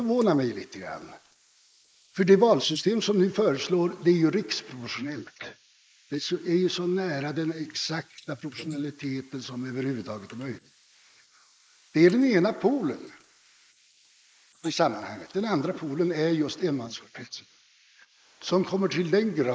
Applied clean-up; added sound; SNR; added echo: neural mask model Resemble Enhance denoiser.